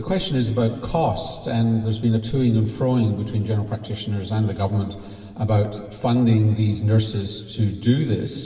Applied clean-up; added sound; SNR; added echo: none; none; none; reverberation time 2.3 s.